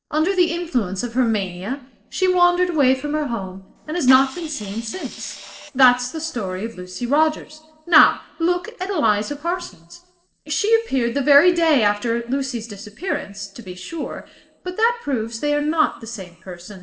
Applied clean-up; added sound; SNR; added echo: neural separator model SepFormer DNS4.